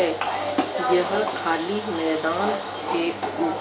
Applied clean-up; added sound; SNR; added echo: none; none; none; none.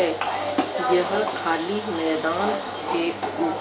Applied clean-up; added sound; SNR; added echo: none; Cough; 19 dB; none.